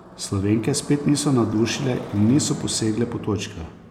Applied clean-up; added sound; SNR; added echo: none; Motorcycle; 16 dB; none.